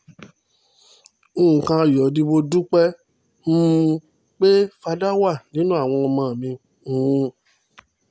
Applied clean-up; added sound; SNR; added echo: none; none; none; none.